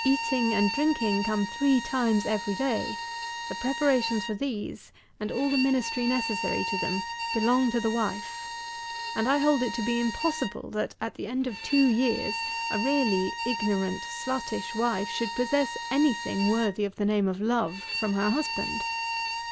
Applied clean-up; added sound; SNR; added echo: none; Bowed string instrument; 6 dB; none.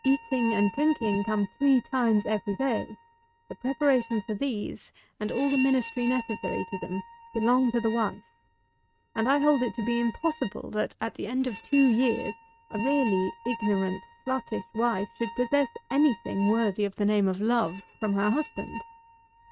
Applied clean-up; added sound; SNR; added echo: neural mask model RNNoise.